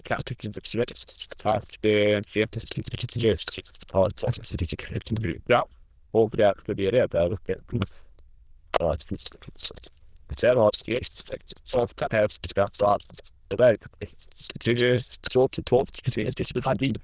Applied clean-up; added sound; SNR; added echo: neural diffusion model UNIVERSE++.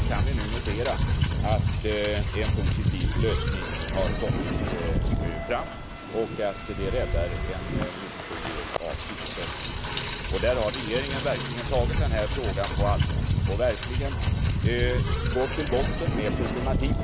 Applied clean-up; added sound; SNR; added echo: none; Rain; -4 dB; none.